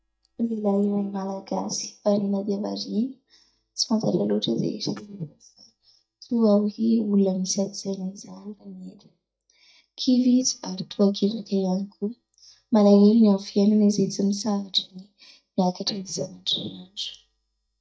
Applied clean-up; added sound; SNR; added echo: neural mask model DeepFilterNet 3.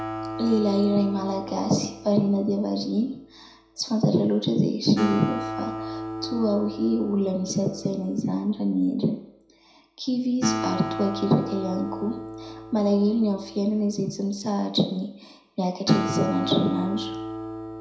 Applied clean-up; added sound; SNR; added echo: none; Acoustic guitar; 9 dB; reverberation time 0.6 s.